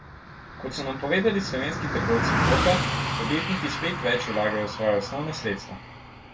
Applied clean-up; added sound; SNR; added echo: none; Car passing by; 1 dB; reverberation time 0.2 s.